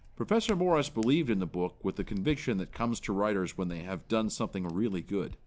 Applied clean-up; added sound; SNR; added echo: none; Hands; 18 dB; none.